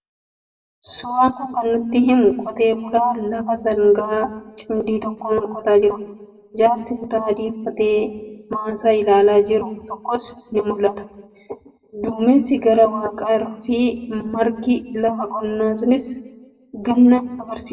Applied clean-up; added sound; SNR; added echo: none; none; none; reverberation time 0.9 s.